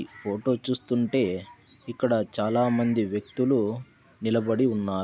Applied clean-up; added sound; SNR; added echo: none; none; none; none.